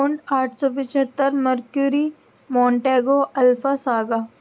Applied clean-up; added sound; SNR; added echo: none; none; none; none.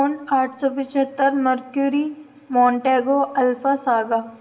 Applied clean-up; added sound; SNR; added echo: none; none; none; reverberation time 1.0 s.